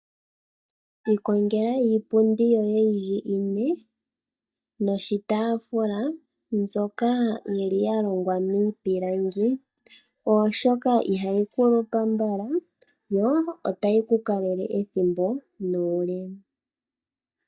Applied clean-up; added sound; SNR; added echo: neural mask model DeepFilterNet 3.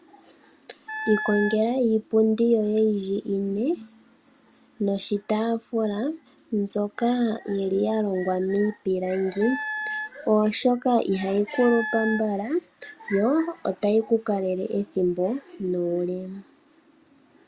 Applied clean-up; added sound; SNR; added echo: none; Wind instrument, woodwind instrument; 7 dB; none.